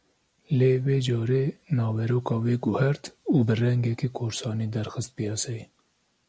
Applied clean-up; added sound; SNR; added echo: none; none; none; none.